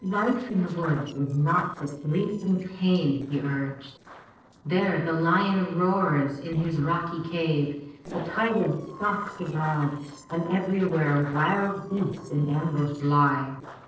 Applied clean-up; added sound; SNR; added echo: neural separator model SepFormer DNS4.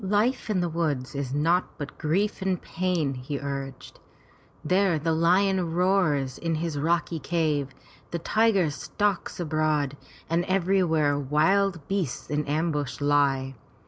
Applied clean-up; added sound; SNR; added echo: none; none; none; none.